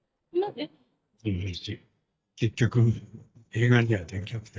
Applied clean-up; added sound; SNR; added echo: neural mask model DeepFilterNet 3.